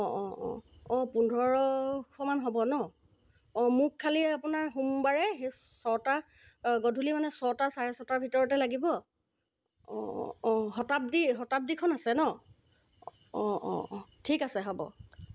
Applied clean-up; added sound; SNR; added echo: none; none; none; none.